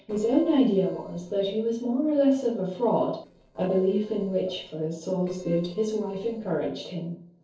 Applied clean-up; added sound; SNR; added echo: neural separator model SepFormer DNS4.